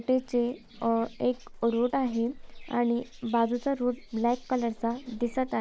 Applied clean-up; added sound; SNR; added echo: none; Livestock, farm animals, working animals; 18 dB; none.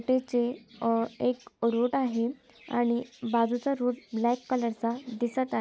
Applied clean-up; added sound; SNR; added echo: none; none; none; none.